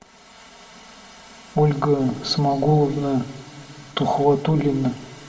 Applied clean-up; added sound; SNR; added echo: none; none; none; reverberation time 1.1 s.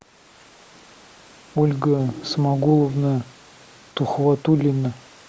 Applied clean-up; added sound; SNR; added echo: none; none; none; none.